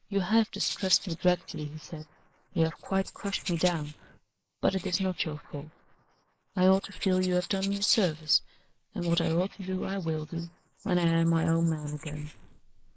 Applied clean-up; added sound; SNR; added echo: neural mask model Resemble Enhance denoiser.